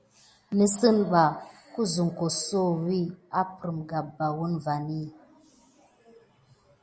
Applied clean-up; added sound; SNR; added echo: none; none; none; none.